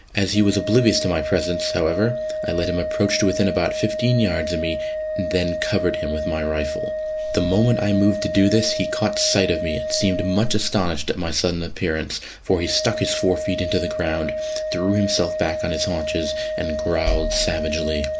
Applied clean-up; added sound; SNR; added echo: none; Organ; 4 dB; none.